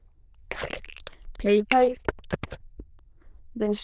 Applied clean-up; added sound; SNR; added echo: neural diffusion model UNIVERSE++.